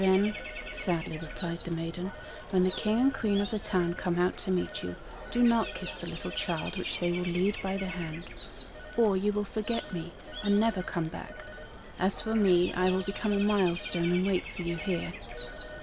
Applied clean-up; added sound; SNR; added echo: none; Telephone + Bird / Dog; 11 dB; none.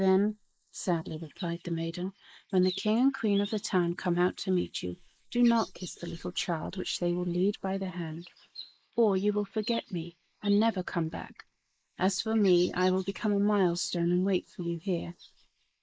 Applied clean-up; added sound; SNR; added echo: neural mask model Resemble Enhance denoiser.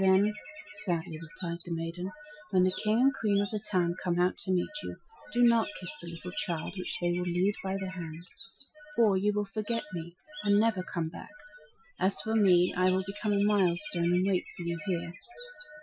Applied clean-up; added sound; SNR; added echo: classical method Wiener filter.